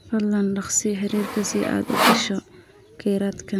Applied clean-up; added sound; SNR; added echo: none; Sawing; 1 dB; none.